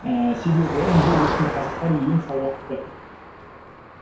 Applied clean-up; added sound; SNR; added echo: none; Motor vehicle (road); 5 dB; reverberation time 0.6 s.